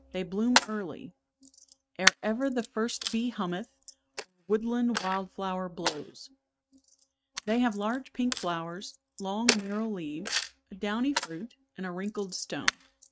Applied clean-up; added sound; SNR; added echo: neural mask model RNNoise.